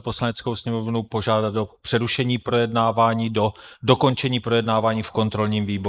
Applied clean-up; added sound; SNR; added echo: neural mask model Resemble Enhance denoiser.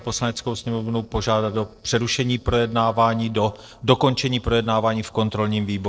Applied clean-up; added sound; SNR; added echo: neural separator model SepFormer DNS4.